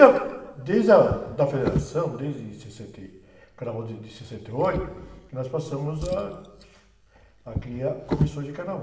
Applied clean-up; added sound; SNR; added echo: none; Drawer open or close; 11 dB; reverberation time 1.0 s.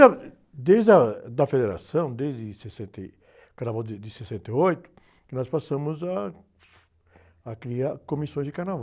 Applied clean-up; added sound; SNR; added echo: none; none; none; none.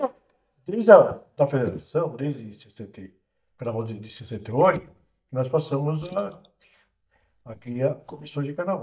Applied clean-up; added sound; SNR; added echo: neural mask model DeepFilterNet 3.